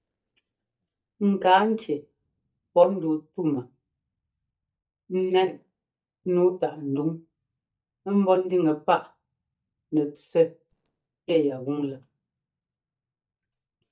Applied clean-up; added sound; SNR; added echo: neural mask model DeepFilterNet 3.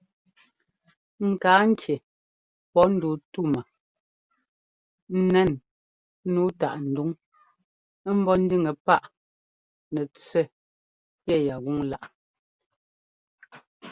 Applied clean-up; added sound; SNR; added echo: none; none; none; none.